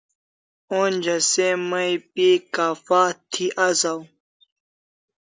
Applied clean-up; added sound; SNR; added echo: none; none; none; none.